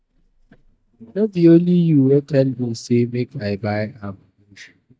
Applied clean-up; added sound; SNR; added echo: neural mask model DeepFilterNet 3.